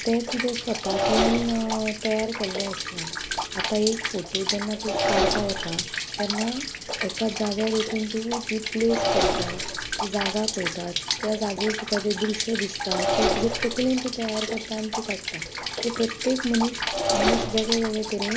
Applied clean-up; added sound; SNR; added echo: none; Rain + Engine; 1 dB; none.